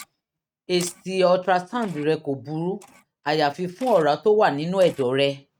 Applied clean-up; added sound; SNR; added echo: neural mask model RNNoise.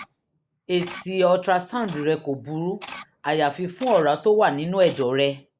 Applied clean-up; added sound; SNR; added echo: neural mask model Resemble Enhance denoiser.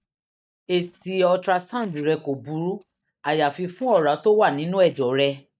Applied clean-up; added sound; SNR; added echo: neural mask model DeepFilterNet 3.